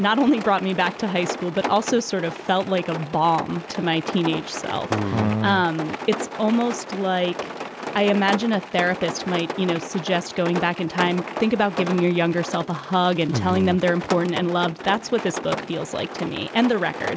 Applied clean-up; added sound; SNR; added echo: none; Rain; 9 dB; none.